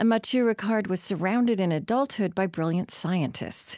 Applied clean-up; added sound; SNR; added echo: none; none; none; none.